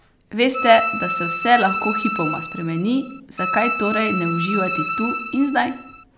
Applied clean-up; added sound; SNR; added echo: none; Bowed string instrument; 4 dB; none.